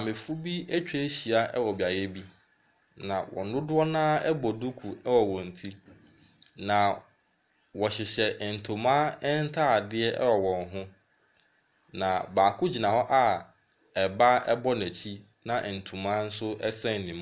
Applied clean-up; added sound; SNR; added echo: none; none; none; none.